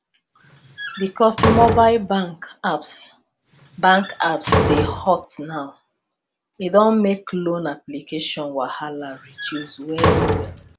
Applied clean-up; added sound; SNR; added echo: none; Slam; 2 dB; none.